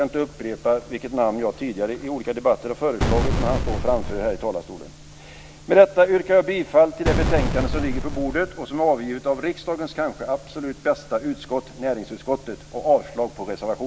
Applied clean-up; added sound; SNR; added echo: none; Boom; 0 dB; none.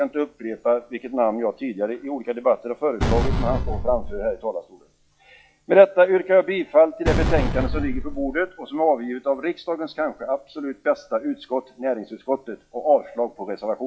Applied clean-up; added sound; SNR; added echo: classical method log-MMSE.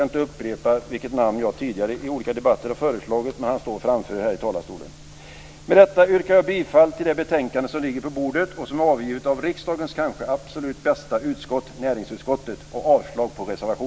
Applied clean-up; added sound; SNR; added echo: none; none; none; none.